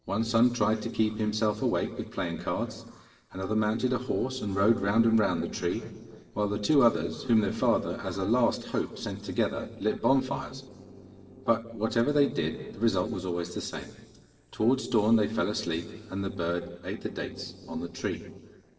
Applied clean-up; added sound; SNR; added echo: neural separator model SepFormer DNS4.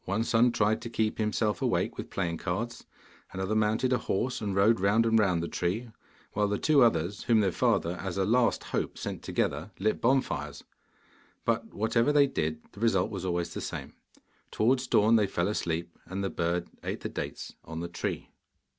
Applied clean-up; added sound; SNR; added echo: none; none; none; none.